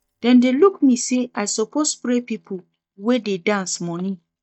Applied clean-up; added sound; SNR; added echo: neural mask model DeepFilterNet 3.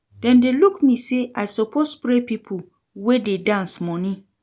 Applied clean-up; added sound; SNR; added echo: none; none; none; none.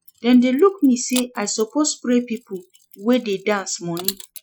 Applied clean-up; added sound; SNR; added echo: classical method Wiener filter.